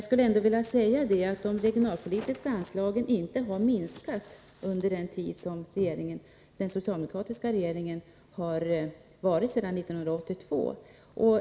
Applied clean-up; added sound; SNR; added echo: none; none; none; none.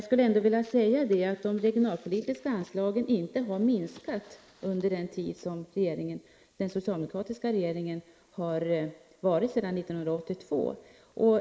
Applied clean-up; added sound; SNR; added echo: neural mask model Resemble Enhance denoiser.